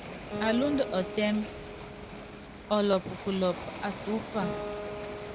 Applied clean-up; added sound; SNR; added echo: none; Waves, surf + Acoustic guitar; 7 dB; none.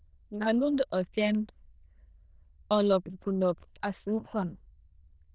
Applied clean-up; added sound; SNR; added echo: neural diffusion model UNIVERSE++.